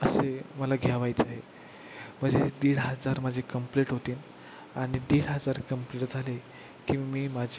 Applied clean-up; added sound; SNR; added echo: none; Fireworks; 15 dB; none.